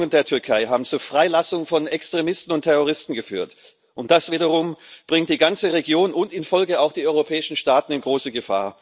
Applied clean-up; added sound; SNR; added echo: none; none; none; none.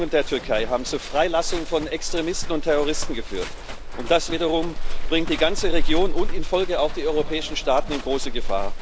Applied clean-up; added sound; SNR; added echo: none; Livestock, farm animals, working animals; -1 dB; none.